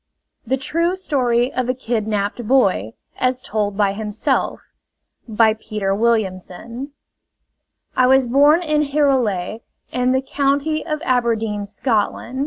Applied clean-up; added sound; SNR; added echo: none; none; none; none.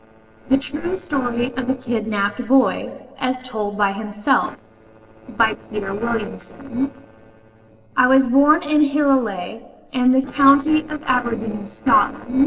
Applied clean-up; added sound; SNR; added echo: neural separator model SepFormer DNS4.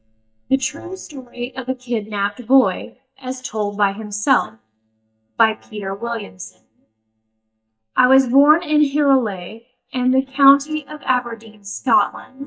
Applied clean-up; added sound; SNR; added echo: neural mask model DeepFilterNet 3.